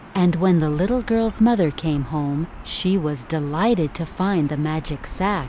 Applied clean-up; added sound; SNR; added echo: none; Gull, seagull / Ocean; 16 dB; none.